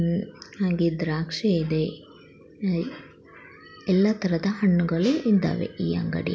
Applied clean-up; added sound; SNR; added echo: none; none; none; none.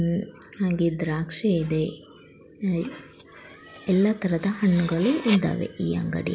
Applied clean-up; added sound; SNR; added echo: none; Cutlery, silverware; 12 dB; none.